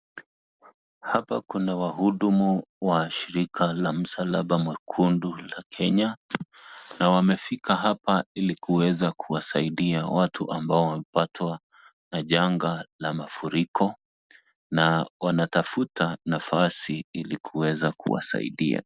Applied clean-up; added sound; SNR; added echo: none; none; none; none.